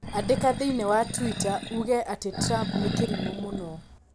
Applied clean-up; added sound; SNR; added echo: none; Animal; 4 dB; none.